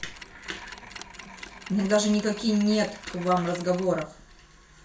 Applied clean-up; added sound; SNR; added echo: none; Mechanisms; 17 dB; reverberation time 0.4 s.